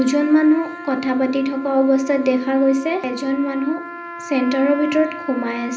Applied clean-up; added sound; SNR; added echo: none; Trumpet; 14 dB; reverberation time 0.5 s.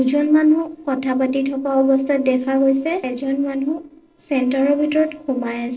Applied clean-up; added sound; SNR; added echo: neural separator model SepFormer DNS4.